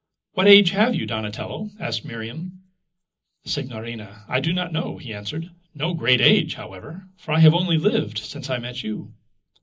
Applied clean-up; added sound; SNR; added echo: none; none; none; reverberation time 0.4 s.